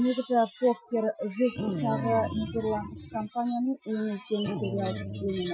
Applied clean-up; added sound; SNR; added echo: classical method Wiener filter.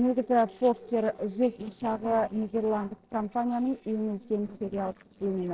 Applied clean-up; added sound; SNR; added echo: neural separator model SepFormer DNS4.